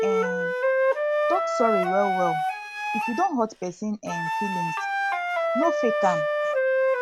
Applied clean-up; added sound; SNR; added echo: none; Wind instrument, woodwind instrument; -4 dB; none.